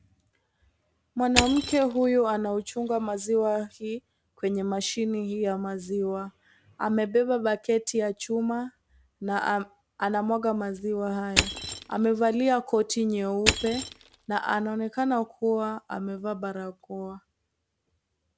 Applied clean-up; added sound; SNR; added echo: none; Crushing; 4 dB; none.